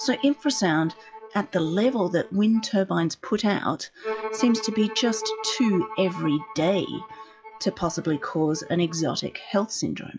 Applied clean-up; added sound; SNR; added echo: classical method log-MMSE.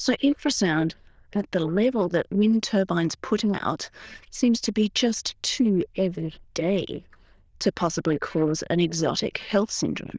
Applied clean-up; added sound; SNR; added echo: neural diffusion model UNIVERSE++.